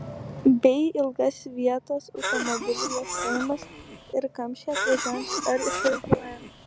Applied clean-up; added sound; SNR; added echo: none; Cough; 5 dB; none.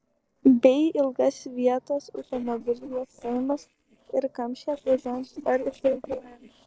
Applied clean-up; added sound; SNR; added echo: neural separator model SepFormer DNS4.